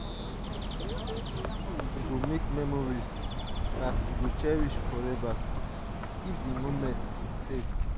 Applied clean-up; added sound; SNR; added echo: none; Bird; -4 dB; none.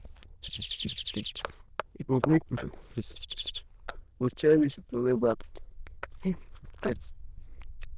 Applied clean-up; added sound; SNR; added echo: neural diffusion model UNIVERSE++.